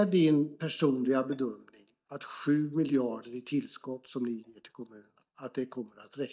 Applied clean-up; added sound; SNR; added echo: neural mask model DeepFilterNet 3.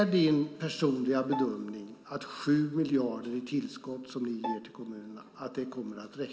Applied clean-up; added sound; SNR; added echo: none; Bowed string instrument; 12 dB; reverberation time 2.1 s.